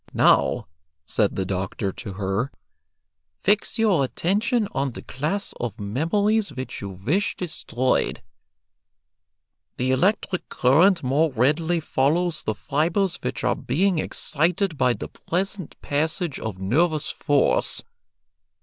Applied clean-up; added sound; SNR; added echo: none; none; none; none.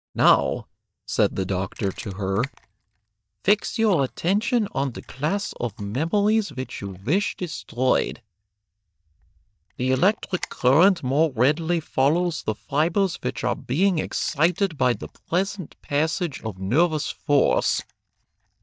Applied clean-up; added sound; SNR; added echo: neural mask model DeepFilterNet 3.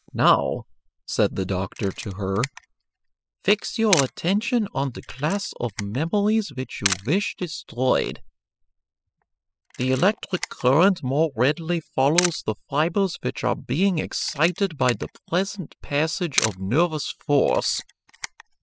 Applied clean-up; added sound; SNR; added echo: classical method spectral subtraction.